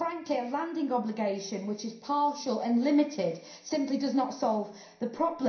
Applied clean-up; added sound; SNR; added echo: none; none; none; reverberation time 0.5 s.